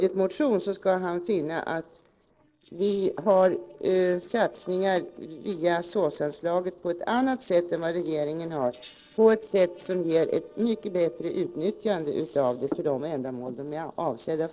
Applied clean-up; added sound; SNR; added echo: neural separator model SepFormer DNS4.